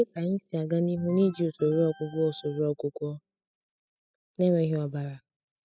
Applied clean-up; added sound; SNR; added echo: classical method spectral subtraction.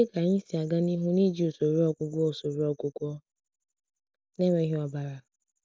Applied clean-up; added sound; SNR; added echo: none; none; none; none.